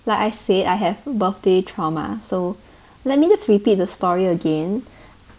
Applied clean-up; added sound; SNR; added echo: none; none; none; none.